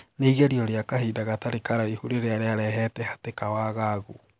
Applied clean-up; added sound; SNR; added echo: none; none; none; none.